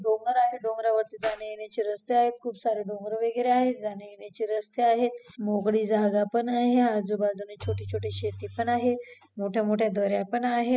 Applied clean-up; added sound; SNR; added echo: classical method spectral subtraction.